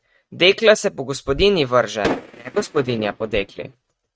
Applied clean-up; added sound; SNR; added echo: neural mask model RNNoise.